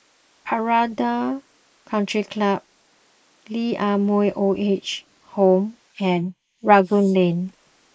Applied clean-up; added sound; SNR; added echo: neural mask model Resemble Enhance denoiser.